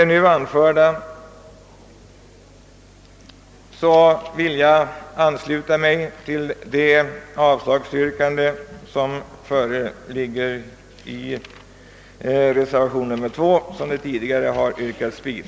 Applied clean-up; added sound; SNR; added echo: none; none; none; none.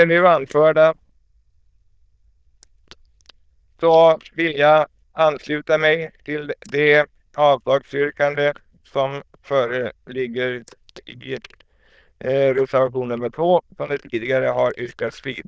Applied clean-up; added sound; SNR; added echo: neural diffusion model UNIVERSE++.